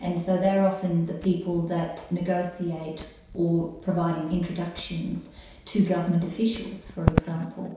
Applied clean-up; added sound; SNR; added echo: none; Crackle; 8 dB; reverberation time 0.7 s.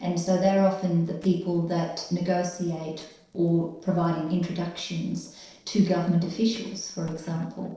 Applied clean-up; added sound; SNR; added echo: neural separator model SepFormer DNS4.